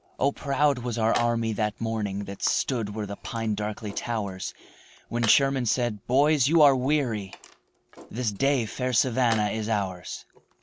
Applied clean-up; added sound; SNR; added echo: none; Tools; 18 dB; none.